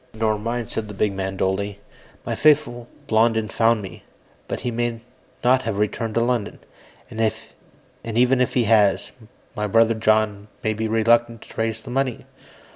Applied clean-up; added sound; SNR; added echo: none; none; none; none.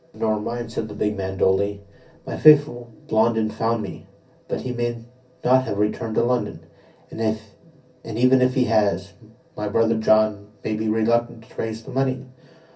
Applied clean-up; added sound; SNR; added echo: none; none; none; reverberation time 0.3 s.